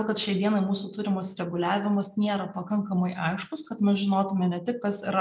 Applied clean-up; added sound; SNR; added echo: none; none; none; none.